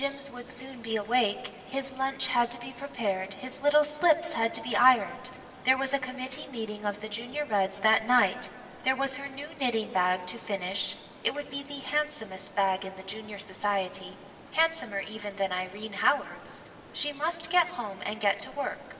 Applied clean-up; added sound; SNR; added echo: none; Stream; 19 dB; reverberation time 1.8 s.